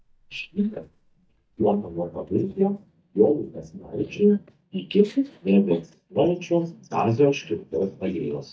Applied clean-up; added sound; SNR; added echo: neural mask model DeepFilterNet 3.